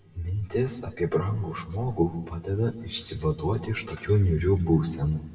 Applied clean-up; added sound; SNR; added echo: none; none; none; reverberation time 1.0 s.